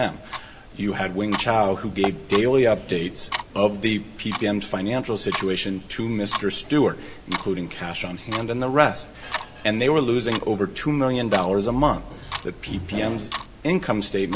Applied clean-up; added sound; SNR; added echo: none; Clock; 11 dB; reverberation time 1.7 s.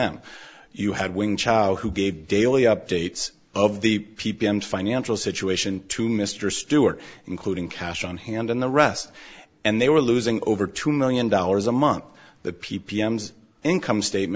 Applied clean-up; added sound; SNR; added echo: none; none; none; none.